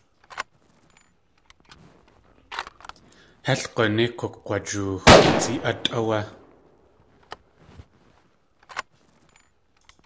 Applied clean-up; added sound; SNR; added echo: none; Gunshot, gunfire; -4 dB; none.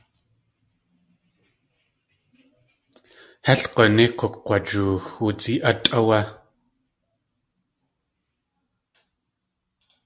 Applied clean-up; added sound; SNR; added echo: none; none; none; none.